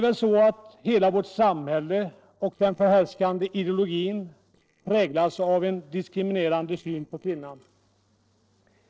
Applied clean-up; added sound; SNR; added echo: neural separator model SepFormer DNS4.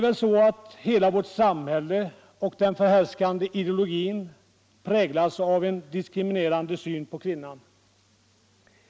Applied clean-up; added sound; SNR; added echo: none; none; none; none.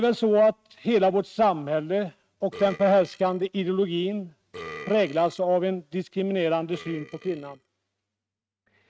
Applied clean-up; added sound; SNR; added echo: neural mask model RNNoise.